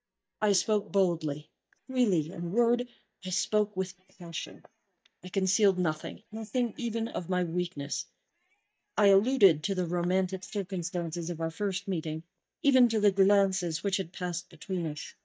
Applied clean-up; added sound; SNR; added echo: neural mask model DeepFilterNet 3.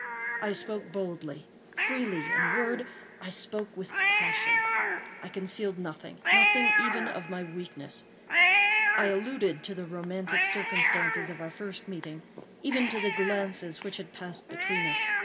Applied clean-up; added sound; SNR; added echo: none; Cat; -5 dB; none.